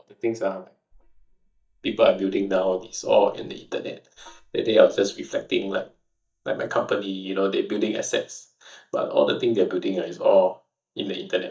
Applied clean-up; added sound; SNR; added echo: neural mask model DeepFilterNet 3.